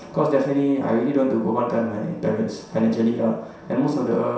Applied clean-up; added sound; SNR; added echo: none; none; none; reverberation time 0.7 s.